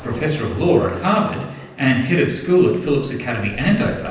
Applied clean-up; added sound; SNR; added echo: none; Race car, auto racing / Accelerating, revving, vroom; 19 dB; reverberation time 0.9 s.